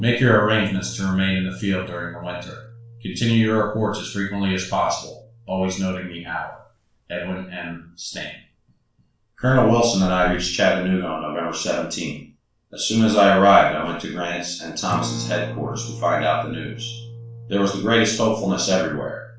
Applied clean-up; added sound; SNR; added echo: none; Acoustic guitar; 16 dB; reverberation time 0.4 s.